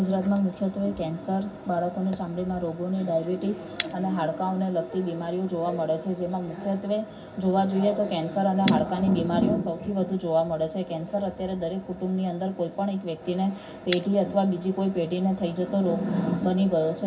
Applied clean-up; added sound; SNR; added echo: none; Shatter; 18 dB; reverberation time 0.4 s.